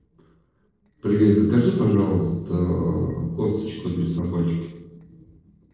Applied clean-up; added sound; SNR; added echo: neural separator model SepFormer DNS4.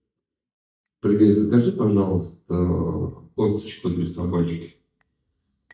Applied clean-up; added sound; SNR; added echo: neural mask model DeepFilterNet 3.